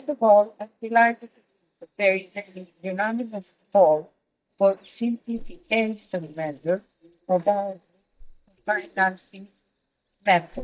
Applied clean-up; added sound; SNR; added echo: neural mask model DeepFilterNet 3.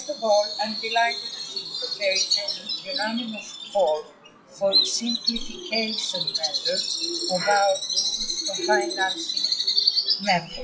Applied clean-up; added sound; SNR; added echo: classical method WPE with log-MMSE.